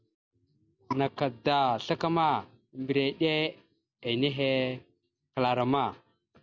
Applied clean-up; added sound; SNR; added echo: none; none; none; none.